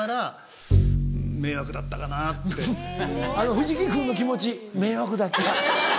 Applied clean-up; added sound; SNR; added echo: none; Bowed string instrument; 1 dB; none.